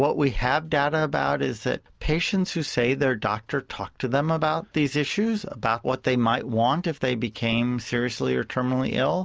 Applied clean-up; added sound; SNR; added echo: none; none; none; none.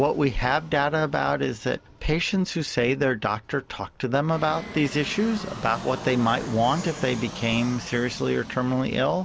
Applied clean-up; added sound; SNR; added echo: none; Fixed-wing aircraft, airplane; 15 dB; none.